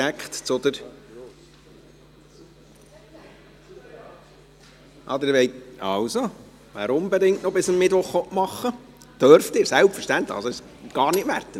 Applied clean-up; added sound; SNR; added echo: none; none; none; none.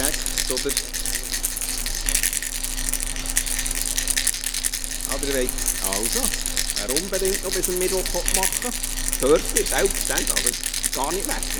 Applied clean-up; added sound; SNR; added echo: none; Rattle; -5 dB; none.